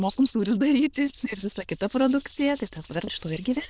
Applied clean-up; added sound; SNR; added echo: neural diffusion model UNIVERSE++.